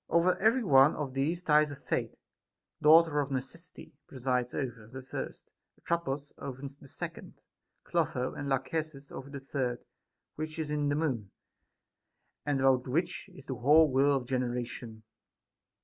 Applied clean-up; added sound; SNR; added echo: none; none; none; none.